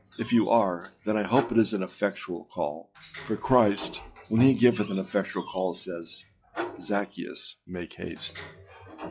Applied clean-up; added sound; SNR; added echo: classical method log-MMSE.